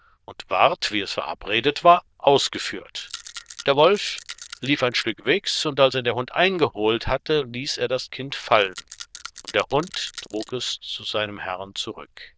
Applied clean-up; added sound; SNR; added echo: neural diffusion model UNIVERSE++.